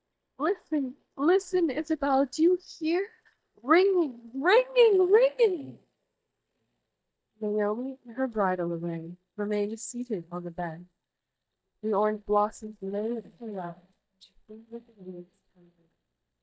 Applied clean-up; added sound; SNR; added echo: neural mask model DeepFilterNet 3.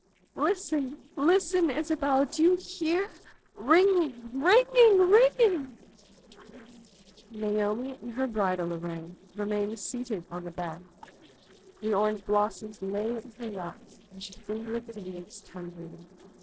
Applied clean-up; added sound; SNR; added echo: neural separator model SepFormer DNS4.